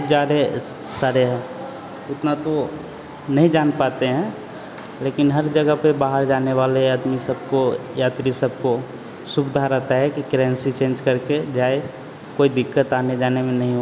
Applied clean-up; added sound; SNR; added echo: none; none; none; none.